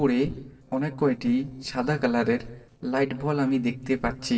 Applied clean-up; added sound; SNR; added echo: neural separator model SepFormer DNS4.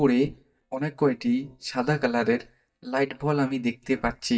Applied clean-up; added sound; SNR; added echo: neural mask model DeepFilterNet 3.